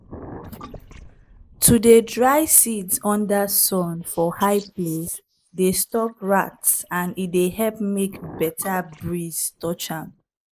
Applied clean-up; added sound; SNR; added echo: neural mask model Resemble Enhance denoiser.